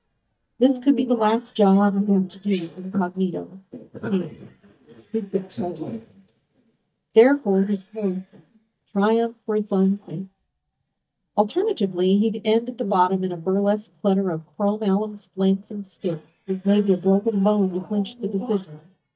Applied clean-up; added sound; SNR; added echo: neural mask model DeepFilterNet 3.